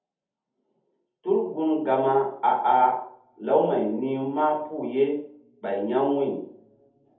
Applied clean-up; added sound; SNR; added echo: none; none; none; reverberation time 0.6 s.